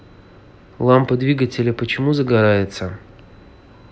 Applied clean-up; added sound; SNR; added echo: none; none; none; none.